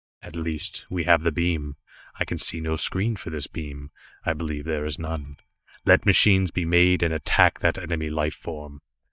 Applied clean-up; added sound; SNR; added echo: neural mask model DeepFilterNet 3.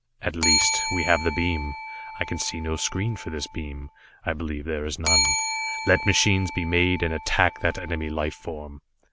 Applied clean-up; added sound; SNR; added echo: none; Bell; 3 dB; none.